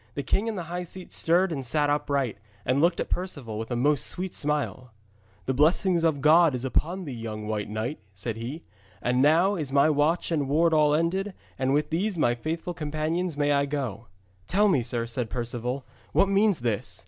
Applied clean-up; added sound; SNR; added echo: none; none; none; none.